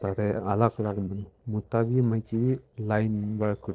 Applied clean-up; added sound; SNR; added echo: neural separator model SepFormer DNS4.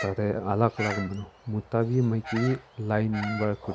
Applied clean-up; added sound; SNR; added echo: none; Bird vocalization, bird call, bird song; 12 dB; none.